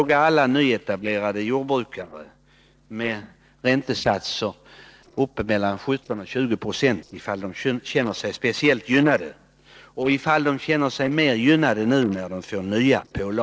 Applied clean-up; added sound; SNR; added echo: neural separator model SepFormer DNS4.